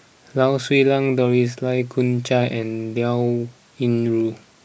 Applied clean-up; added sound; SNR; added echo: none; none; none; none.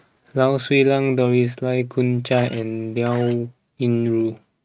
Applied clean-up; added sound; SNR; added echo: neural mask model RNNoise.